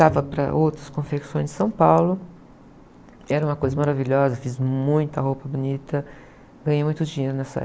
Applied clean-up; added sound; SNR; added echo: none; Bowed string instrument; 17 dB; none.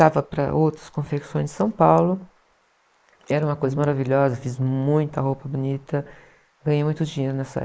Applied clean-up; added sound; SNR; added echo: neural mask model Resemble Enhance denoiser.